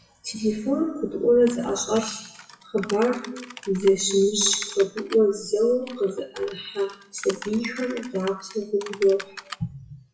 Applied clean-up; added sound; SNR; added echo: classical method WPE with log-MMSE.